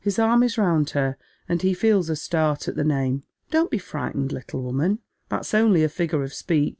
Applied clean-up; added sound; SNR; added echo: none; none; none; none.